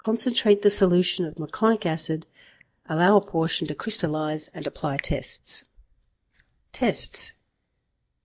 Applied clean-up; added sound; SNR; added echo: neural mask model DeepFilterNet 3.